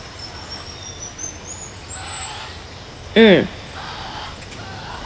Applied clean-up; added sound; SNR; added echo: none; Water; 11 dB; none.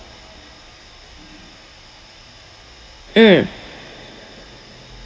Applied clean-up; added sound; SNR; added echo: none; none; none; none.